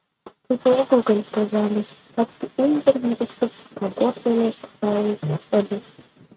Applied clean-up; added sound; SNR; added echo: neural mask model RNNoise.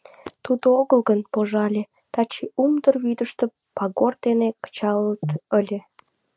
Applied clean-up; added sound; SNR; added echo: none; none; none; none.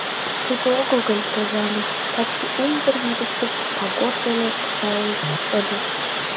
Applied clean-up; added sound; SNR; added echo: none; Water; 0 dB; none.